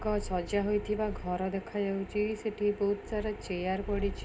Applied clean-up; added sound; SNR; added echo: none; Purr; 10 dB; reverberation time 0.3 s.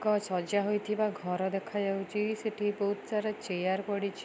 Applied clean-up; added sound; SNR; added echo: none; none; none; none.